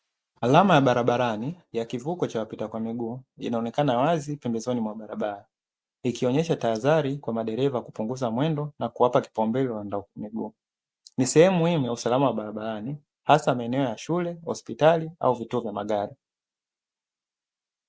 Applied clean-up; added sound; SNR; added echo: none; none; none; none.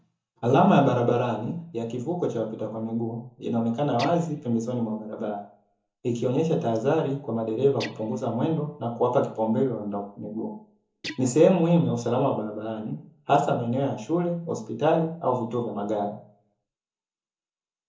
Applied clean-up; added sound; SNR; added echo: none; Guitar; 18 dB; reverberation time 0.6 s.